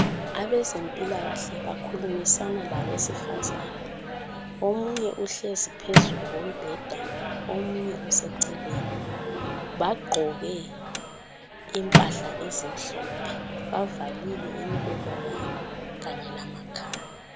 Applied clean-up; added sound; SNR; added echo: none; Microwave oven; -2 dB; none.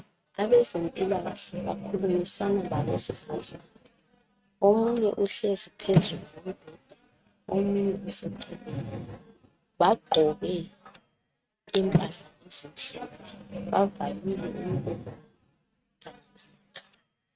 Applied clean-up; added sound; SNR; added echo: neural mask model RNNoise.